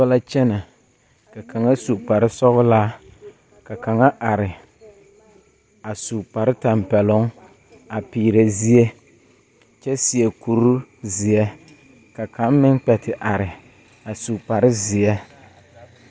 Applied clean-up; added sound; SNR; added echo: none; none; none; none.